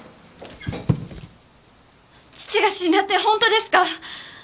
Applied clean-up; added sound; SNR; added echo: none; none; none; none.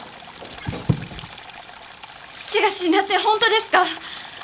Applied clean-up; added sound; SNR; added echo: none; Stream; 17 dB; none.